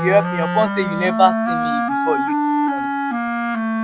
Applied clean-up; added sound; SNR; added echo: none; Wind instrument, woodwind instrument; -1 dB; none.